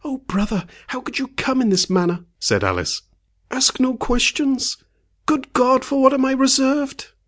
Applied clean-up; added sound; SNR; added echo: none; none; none; none.